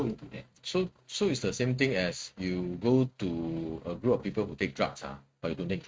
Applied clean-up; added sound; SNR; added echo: neural mask model RNNoise.